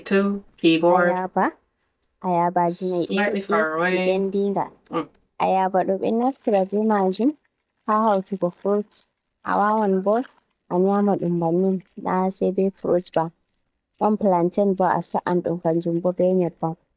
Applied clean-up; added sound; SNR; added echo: neural mask model DeepFilterNet 3.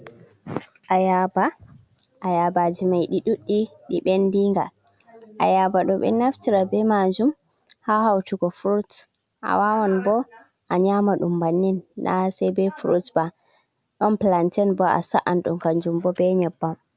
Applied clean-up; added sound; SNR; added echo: none; none; none; none.